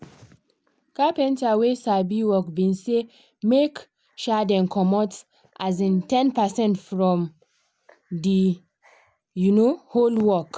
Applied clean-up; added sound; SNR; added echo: none; none; none; none.